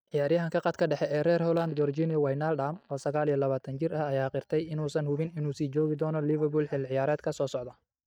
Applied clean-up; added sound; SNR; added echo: neural mask model DeepFilterNet 3.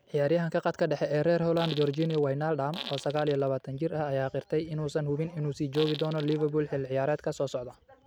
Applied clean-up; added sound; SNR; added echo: none; Fart; 14 dB; none.